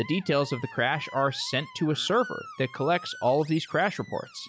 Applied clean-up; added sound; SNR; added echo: classical method log-MMSE.